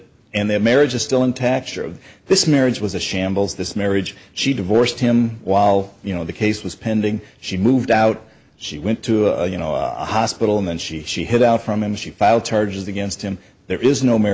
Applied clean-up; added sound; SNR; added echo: none; none; none; none.